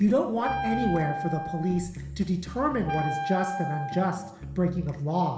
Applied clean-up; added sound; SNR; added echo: none; Wind instrument, woodwind instrument; 7 dB; reverberation time 0.9 s.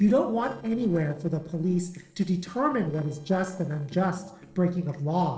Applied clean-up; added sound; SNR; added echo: neural separator model SepFormer DNS4.